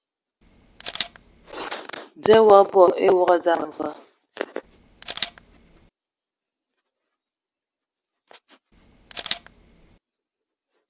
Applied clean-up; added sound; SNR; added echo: none; Camera; 14 dB; none.